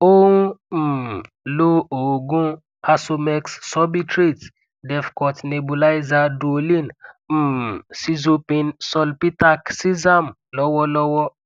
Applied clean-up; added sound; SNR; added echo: none; none; none; none.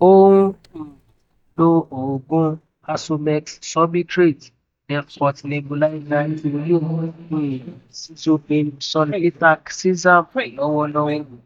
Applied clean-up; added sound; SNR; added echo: neural mask model DeepFilterNet 3.